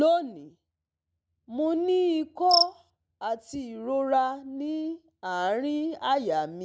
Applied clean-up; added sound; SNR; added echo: neural mask model RNNoise.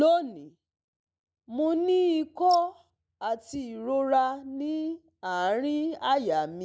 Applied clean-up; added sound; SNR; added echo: neural mask model DeepFilterNet 3.